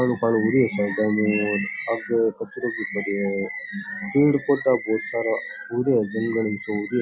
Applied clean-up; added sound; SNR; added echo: none; Bird; 11 dB; none.